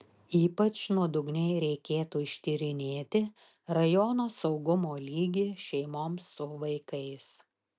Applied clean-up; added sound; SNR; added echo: none; none; none; none.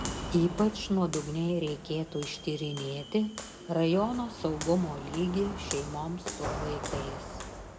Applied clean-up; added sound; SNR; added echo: none; Walk, footsteps; 8 dB; reverberation time 1.2 s.